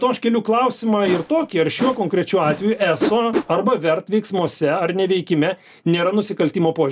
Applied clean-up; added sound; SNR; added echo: none; Whoosh, swoosh, swish; 9 dB; none.